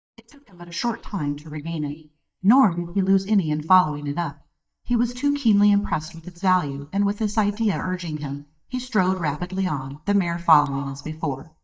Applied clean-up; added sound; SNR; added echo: neural mask model DeepFilterNet 3.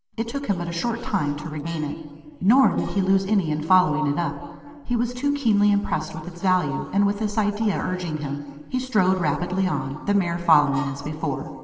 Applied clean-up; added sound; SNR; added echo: neural separator model SepFormer DNS4.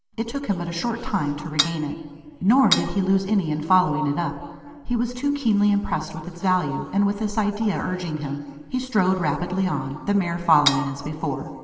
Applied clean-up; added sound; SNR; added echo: none; Cutlery, silverware / Dishes, pots, and pans; 5 dB; reverberation time 2.0 s.